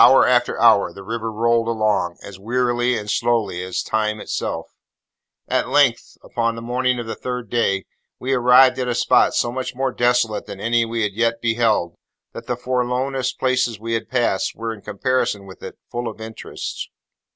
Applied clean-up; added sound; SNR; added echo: none; none; none; none.